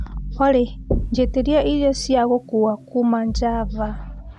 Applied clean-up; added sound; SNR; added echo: none; Knock; 10 dB; none.